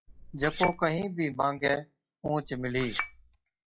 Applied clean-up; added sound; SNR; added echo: classical method log-MMSE.